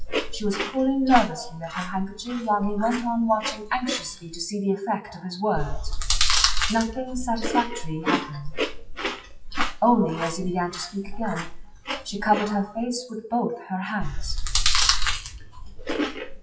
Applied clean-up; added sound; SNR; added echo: classical method WPE with log-MMSE.